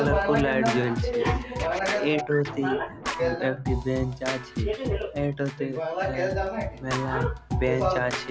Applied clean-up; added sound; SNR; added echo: none; Scratching (performance technique); 6 dB; none.